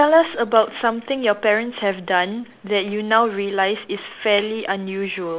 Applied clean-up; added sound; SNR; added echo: none; none; none; none.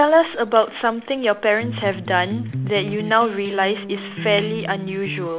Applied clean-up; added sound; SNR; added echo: none; Electric guitar; 9 dB; none.